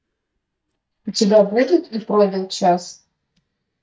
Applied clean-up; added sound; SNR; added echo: neural mask model DeepFilterNet 3.